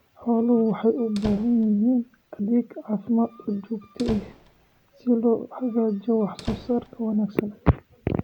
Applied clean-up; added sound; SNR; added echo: none; Squeak; 18 dB; none.